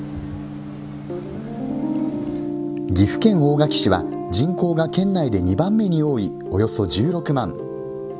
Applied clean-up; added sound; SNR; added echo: none; Gong; 15 dB; none.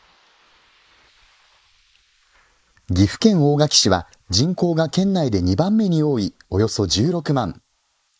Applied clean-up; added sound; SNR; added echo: neural mask model Resemble Enhance denoiser.